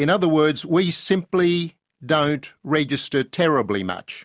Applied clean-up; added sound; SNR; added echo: none; none; none; none.